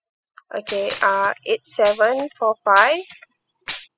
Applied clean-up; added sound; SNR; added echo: classical method spectral subtraction.